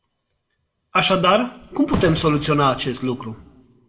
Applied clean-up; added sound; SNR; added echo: none; Fireworks; 10 dB; reverberation time 0.7 s.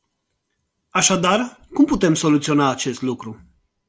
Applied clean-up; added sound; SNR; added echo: none; none; none; none.